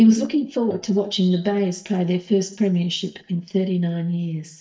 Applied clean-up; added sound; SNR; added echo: neural mask model DeepFilterNet 3.